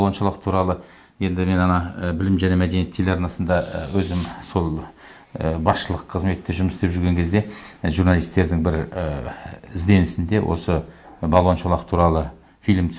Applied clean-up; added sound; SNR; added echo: none; Hiss; 12 dB; none.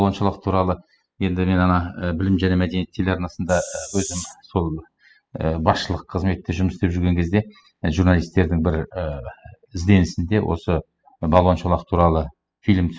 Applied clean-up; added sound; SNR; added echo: classical method spectral subtraction.